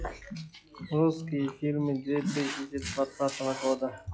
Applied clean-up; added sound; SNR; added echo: classical method log-MMSE.